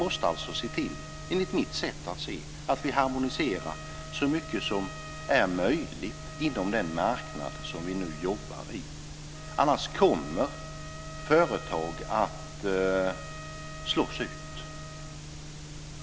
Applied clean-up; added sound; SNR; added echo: none; Trumpet; 17 dB; none.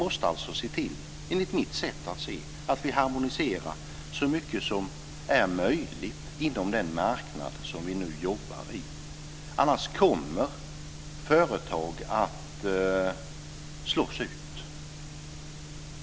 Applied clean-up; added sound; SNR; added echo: none; none; none; none.